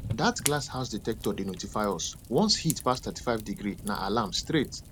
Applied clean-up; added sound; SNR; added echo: none; Fire; 11 dB; none.